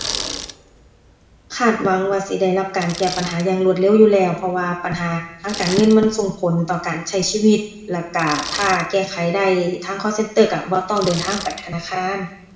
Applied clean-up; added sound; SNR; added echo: none; Bicycle; 15 dB; reverberation time 0.7 s.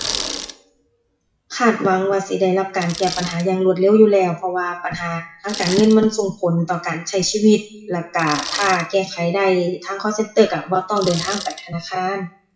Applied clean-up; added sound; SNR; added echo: classical method WPE with log-MMSE.